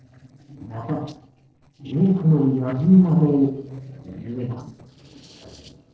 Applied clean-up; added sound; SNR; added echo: neural separator model SepFormer DNS4.